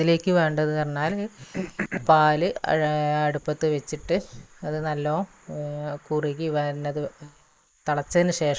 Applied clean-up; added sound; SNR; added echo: neural mask model Resemble Enhance denoiser.